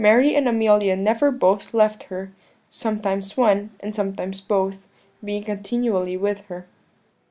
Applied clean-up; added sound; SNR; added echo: none; none; none; none.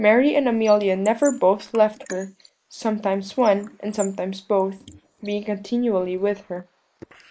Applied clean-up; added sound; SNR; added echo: neural mask model Resemble Enhance denoiser.